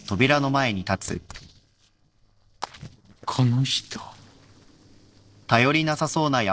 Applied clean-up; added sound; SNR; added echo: neural separator model SepFormer DNS4.